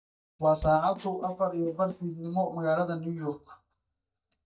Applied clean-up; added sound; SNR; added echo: neural mask model DeepFilterNet 3.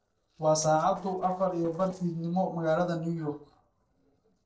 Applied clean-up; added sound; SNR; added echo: neural separator model SepFormer DNS4.